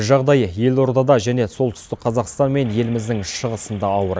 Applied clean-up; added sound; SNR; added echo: none; none; none; none.